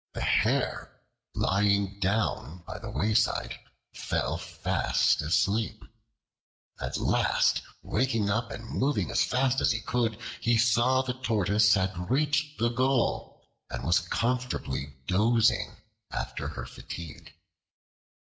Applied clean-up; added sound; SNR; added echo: none; none; none; none.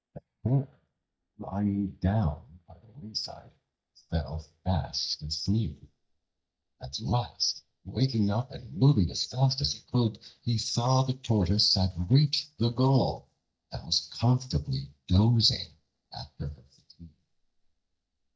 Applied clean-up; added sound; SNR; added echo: neural mask model DeepFilterNet 3.